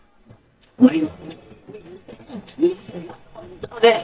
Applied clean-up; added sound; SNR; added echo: neural mask model DeepFilterNet 3.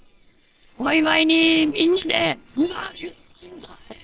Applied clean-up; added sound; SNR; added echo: neural separator model SepFormer WHAMR!.